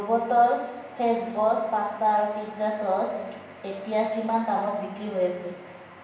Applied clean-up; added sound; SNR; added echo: none; none; none; reverberation time 1.1 s.